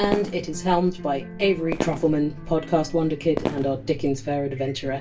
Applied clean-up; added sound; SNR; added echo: none; Fireworks; 11 dB; reverberation time 0.2 s.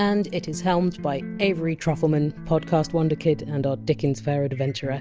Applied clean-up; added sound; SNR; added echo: none; none; none; none.